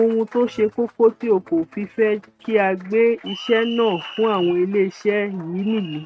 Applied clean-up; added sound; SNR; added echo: neural mask model RNNoise.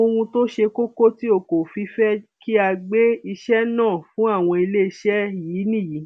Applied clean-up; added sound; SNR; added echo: none; none; none; none.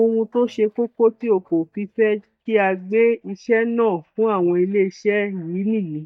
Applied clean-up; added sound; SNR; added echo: neural mask model DeepFilterNet 3.